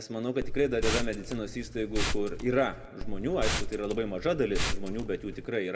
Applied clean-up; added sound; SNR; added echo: none; Liquid; 1 dB; reverberation time 1.5 s.